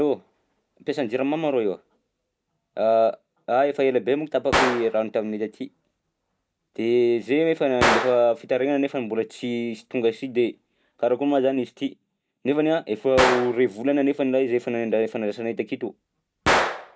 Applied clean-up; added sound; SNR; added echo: none; Gunshot, gunfire; 7 dB; none.